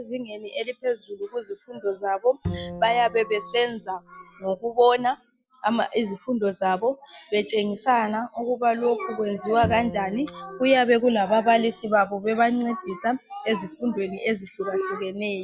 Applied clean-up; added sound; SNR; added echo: none; Bowed string instrument; 14 dB; none.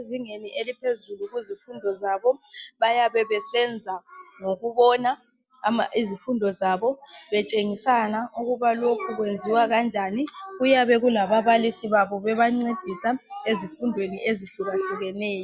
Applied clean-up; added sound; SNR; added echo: none; none; none; none.